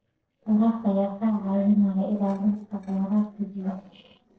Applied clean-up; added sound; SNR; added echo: neural separator model SepFormer DNS4.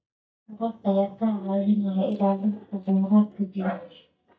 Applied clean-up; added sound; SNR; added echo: neural mask model DeepFilterNet 3.